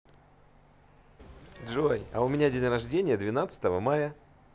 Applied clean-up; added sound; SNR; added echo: none; Zipper (clothing) / Telephone; 17 dB; none.